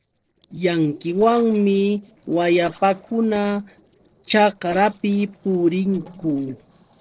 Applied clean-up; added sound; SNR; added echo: neural separator model SepFormer DNS4.